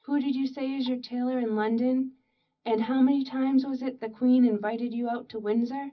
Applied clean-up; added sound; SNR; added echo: none; none; none; reverberation time 0.4 s.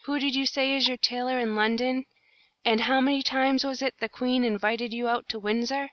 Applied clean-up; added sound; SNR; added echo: none; none; none; none.